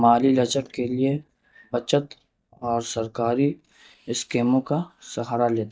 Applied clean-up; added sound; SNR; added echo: neural mask model DeepFilterNet 3.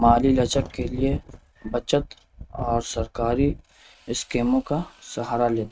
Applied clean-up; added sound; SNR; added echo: neural mask model RNNoise.